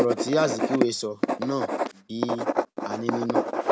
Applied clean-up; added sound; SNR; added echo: none; Writing; -1 dB; none.